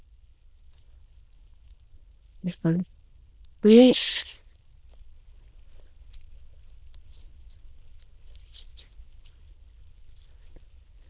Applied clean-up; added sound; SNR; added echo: neural diffusion model UNIVERSE++.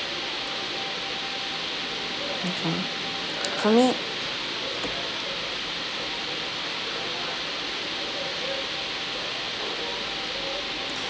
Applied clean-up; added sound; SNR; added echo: none; Bowed string instrument; 18 dB; none.